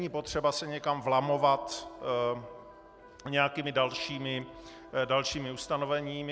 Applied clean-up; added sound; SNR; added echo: none; Electric guitar; 19 dB; none.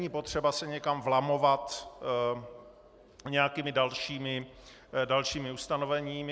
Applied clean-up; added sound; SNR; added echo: none; none; none; none.